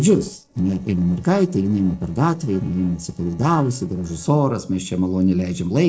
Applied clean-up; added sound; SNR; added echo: neural separator model SepFormer DNS4.